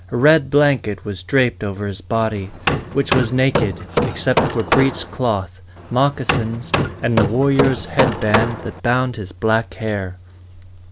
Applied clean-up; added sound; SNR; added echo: none; Hammer; 2 dB; none.